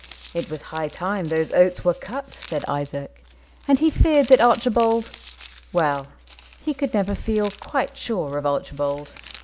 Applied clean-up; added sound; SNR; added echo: none; Crumpling, crinkling; 18 dB; none.